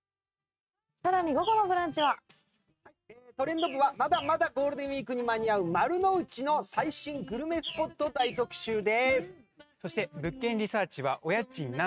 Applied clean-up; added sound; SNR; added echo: neural mask model RNNoise.